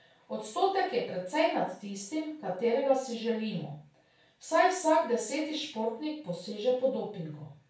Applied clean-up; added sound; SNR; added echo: none; none; none; reverberation time 0.3 s.